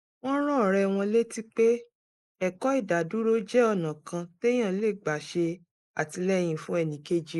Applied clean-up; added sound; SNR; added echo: neural mask model Resemble Enhance denoiser.